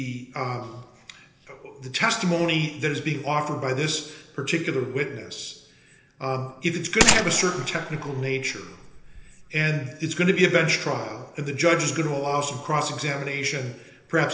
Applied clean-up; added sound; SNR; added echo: none; Gunshot, gunfire; 1 dB; reverberation time 1.4 s.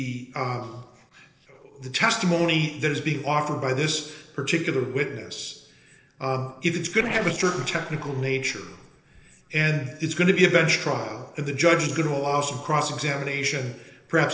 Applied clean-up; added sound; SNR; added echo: neural separator model SepFormer DNS4.